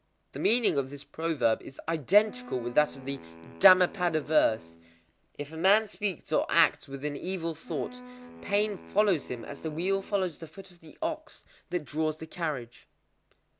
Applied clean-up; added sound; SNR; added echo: none; Wind instrument, woodwind instrument; 18 dB; none.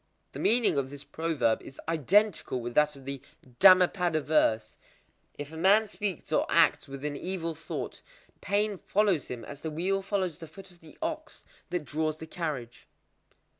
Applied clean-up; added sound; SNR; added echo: none; none; none; none.